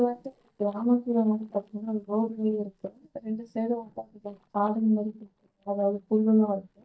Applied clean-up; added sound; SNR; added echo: neural mask model DeepFilterNet 3.